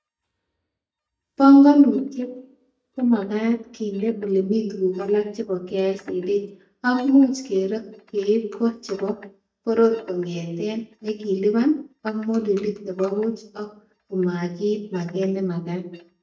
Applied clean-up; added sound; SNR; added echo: neural mask model DeepFilterNet 3.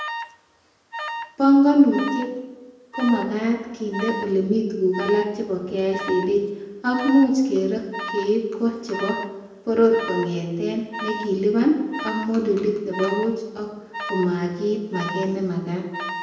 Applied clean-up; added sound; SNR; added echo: none; Alarm; 12 dB; reverberation time 0.9 s.